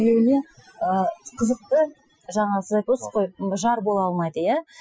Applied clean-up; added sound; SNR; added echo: classical method Wiener filter.